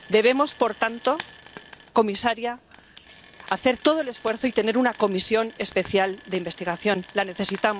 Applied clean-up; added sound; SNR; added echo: none; Frying (food); 16 dB; none.